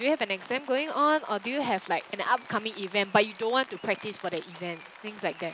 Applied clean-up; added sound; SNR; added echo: none; Rain; 18 dB; none.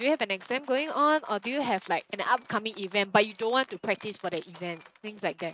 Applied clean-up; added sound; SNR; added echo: neural mask model RNNoise.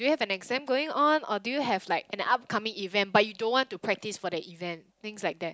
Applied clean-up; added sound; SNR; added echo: none; none; none; none.